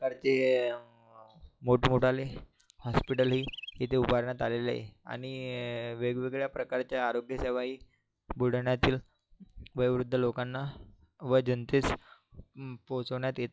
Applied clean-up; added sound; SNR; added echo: classical method log-MMSE.